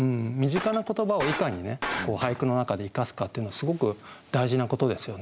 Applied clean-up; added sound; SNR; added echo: none; Shatter; 8 dB; none.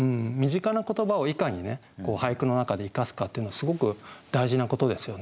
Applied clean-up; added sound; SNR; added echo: none; none; none; none.